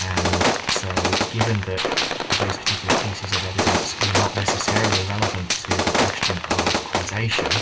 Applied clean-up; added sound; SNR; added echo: none; Gunshot, gunfire; -5 dB; reverberation time 0.2 s.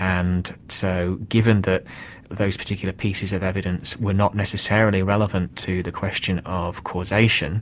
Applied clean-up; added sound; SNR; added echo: none; none; none; none.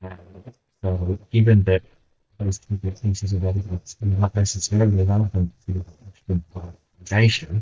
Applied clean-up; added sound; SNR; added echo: neural mask model DeepFilterNet 3.